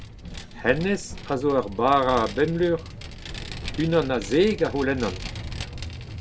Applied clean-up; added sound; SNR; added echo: none; Vehicle; 10 dB; none.